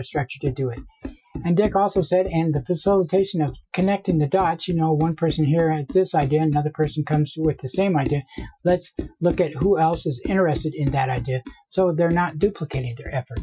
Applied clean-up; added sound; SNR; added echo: classical method Wiener filter.